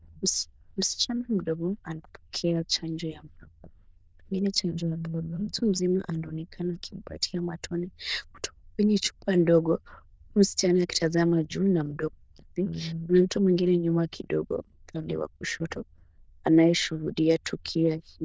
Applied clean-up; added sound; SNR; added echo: neural diffusion model UNIVERSE++.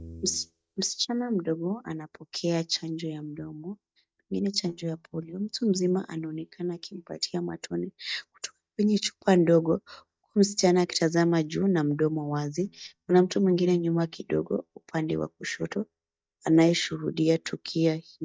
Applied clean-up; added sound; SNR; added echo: neural mask model DeepFilterNet 3.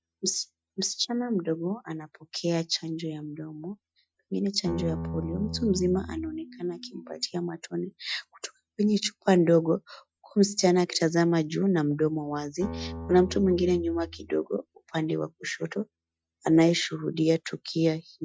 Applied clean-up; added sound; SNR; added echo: classical method Wiener filter.